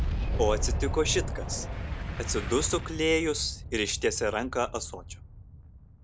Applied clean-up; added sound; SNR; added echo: none; Boom; 3 dB; none.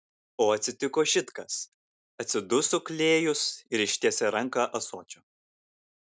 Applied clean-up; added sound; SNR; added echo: none; none; none; none.